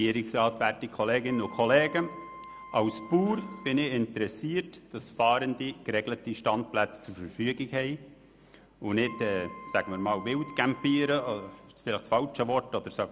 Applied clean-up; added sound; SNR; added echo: none; Wind instrument, woodwind instrument; 17 dB; none.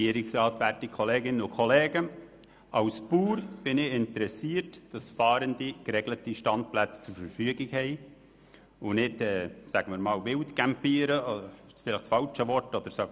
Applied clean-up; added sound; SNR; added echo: none; none; none; none.